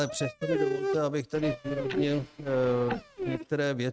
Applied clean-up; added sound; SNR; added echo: neural mask model RNNoise.